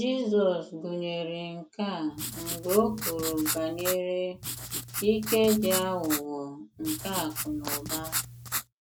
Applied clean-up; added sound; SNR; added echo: none; Writing; 5 dB; none.